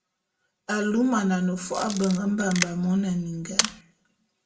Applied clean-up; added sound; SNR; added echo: none; Camera; 6 dB; reverberation time 0.4 s.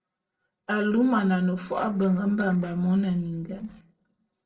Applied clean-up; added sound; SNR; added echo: neural separator model SepFormer DNS4.